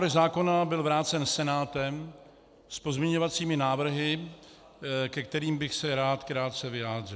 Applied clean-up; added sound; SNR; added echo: none; none; none; none.